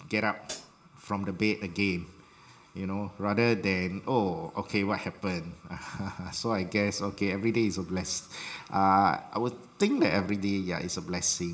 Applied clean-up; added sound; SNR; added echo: none; Hi-hat; 13 dB; reverberation time 0.6 s.